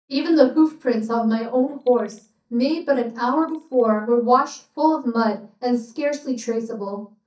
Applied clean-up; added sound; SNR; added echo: neural mask model DeepFilterNet 3.